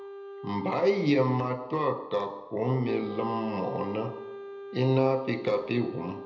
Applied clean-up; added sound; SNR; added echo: none; Wind instrument, woodwind instrument; 14 dB; reverberation time 0.8 s.